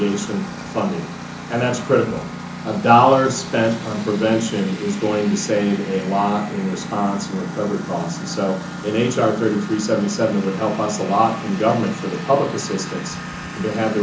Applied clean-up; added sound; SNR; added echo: none; Engine; 10 dB; reverberation time 0.8 s.